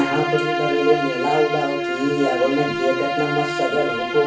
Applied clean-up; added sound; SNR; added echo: none; Bowed string instrument; 2 dB; reverberation time 0.4 s.